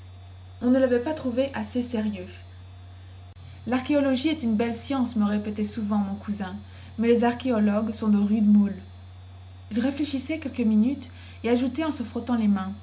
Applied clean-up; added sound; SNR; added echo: none; none; none; none.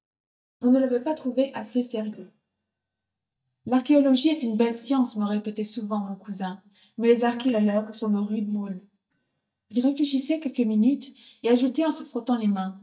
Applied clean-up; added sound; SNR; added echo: neural mask model DeepFilterNet 3.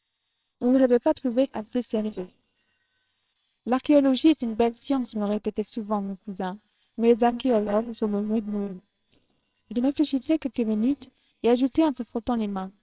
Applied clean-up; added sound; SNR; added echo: neural separator model SepFormer WHAMR!.